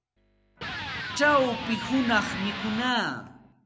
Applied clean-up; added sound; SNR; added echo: none; Electric guitar; 8 dB; none.